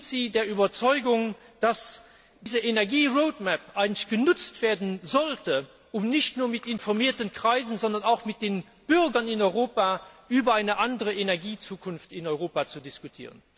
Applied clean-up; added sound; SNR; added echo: none; none; none; none.